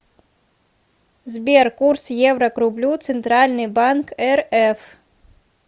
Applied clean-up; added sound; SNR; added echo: none; none; none; none.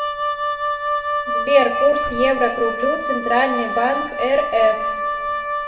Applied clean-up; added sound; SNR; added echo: none; Wind instrument, woodwind instrument; 2 dB; reverberation time 1.6 s.